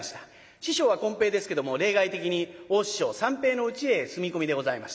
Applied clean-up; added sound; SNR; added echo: none; none; none; none.